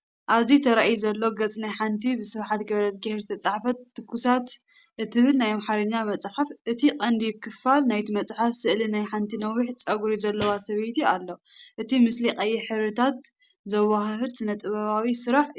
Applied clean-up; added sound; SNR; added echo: none; Hi-hat; 6 dB; none.